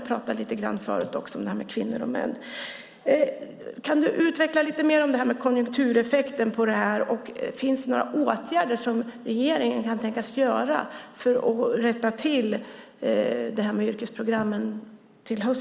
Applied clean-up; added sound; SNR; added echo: none; none; none; none.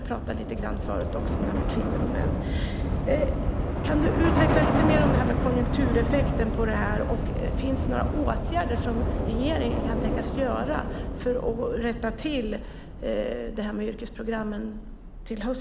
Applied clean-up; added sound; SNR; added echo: none; Subway, metro, underground / Train; -3 dB; none.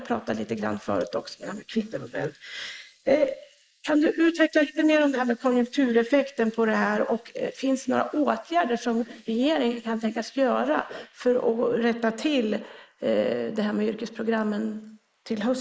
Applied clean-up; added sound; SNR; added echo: neural mask model Resemble Enhance denoiser.